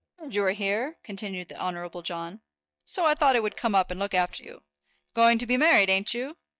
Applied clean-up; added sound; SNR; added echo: neural mask model DeepFilterNet 3.